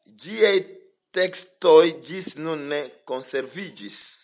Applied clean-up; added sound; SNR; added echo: none; none; none; none.